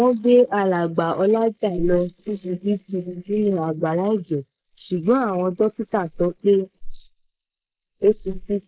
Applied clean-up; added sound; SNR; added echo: neural mask model Resemble Enhance denoiser.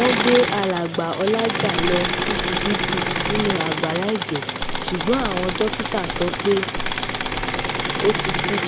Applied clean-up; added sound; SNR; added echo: none; Engine / Mechanisms + Keys jangling; 0 dB; none.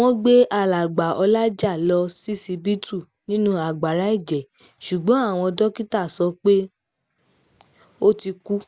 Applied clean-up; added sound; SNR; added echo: none; none; none; none.